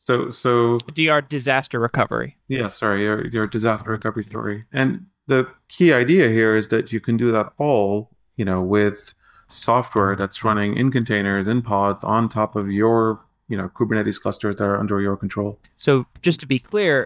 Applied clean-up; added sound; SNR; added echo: neural mask model DeepFilterNet 3.